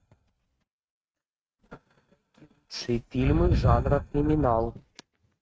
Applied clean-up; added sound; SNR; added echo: neural mask model RNNoise.